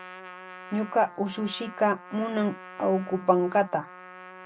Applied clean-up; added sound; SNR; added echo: none; Trumpet; 16 dB; none.